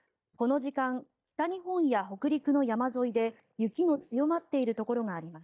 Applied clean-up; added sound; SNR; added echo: neural mask model DeepFilterNet 3.